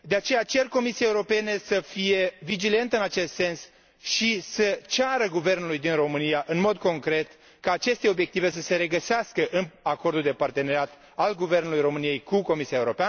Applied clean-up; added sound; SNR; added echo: none; none; none; none.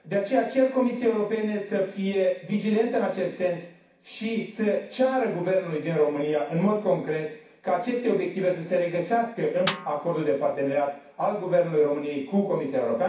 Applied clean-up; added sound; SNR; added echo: none; Snare drum; 10 dB; reverberation time 0.6 s.